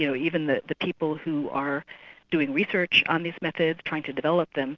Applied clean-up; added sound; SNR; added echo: none; none; none; none.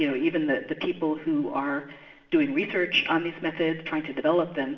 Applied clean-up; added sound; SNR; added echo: none; none; none; reverberation time 0.9 s.